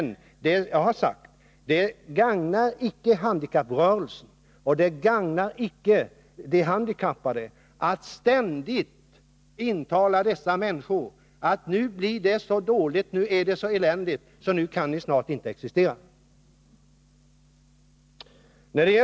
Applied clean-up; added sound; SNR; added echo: none; none; none; none.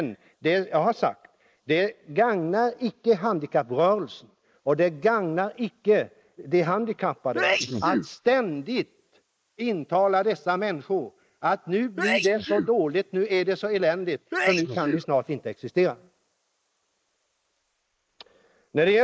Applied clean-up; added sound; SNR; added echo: neural mask model Resemble Enhance denoiser.